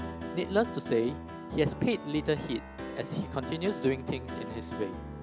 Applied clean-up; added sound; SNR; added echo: none; Piano; 7 dB; none.